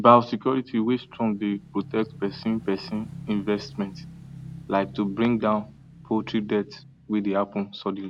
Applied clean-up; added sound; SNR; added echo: none; Motorcycle / Engine; 19 dB; none.